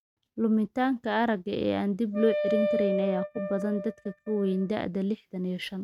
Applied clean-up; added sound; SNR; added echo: neural mask model RNNoise.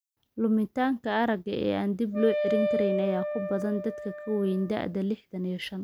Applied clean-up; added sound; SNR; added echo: none; Wind instrument, woodwind instrument; 3 dB; none.